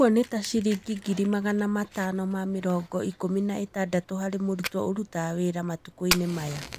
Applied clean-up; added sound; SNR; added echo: none; Fire; 12 dB; none.